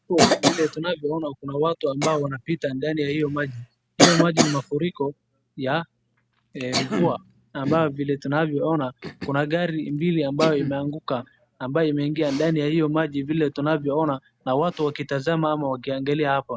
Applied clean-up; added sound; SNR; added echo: none; Cough; 5 dB; none.